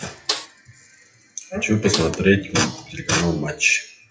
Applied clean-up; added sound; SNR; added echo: classical method WPE with log-MMSE.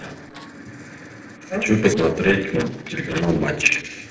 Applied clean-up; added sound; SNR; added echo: neural separator model SepFormer DNS4.